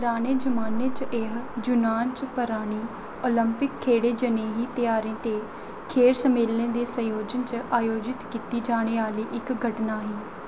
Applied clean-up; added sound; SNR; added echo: none; Cowbell; 19 dB; reverberation time 1.1 s.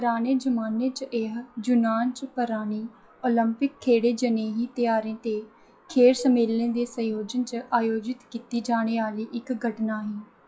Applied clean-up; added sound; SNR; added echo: classical method WPE with log-MMSE.